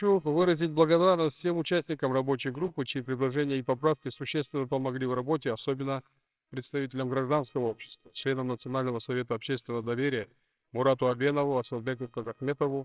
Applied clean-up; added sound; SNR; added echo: neural separator model SepFormer WHAMR!.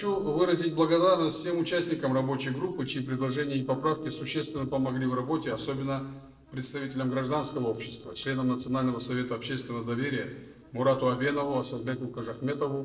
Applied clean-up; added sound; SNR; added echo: neural separator model SepFormer DNS4.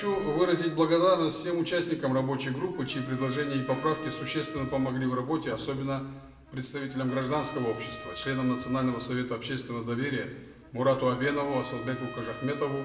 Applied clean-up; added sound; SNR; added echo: none; Trumpet; 17 dB; reverberation time 1.0 s.